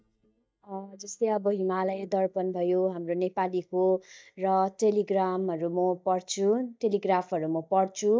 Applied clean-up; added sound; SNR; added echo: neural mask model DeepFilterNet 3.